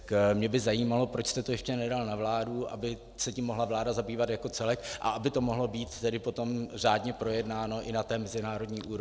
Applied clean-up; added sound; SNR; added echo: none; none; none; none.